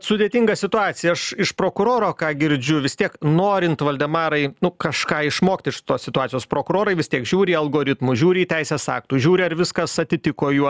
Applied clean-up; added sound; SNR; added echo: none; none; none; none.